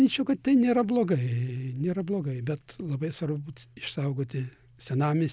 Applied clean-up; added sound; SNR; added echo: none; none; none; none.